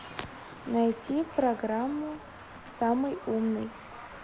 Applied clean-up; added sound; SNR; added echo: none; Traffic noise, roadway noise; 15 dB; none.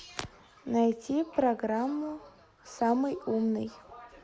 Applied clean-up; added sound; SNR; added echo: none; none; none; none.